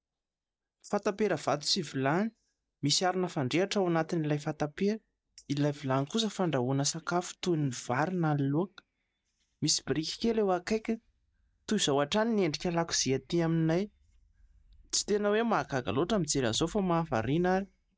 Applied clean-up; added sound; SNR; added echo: neural mask model DeepFilterNet 3.